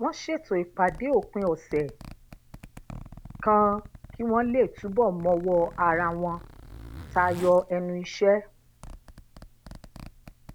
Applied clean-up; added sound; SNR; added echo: none; Zipper (clothing); 17 dB; none.